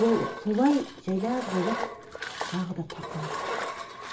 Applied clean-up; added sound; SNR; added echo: none; Engine; 7 dB; reverberation time 0.2 s.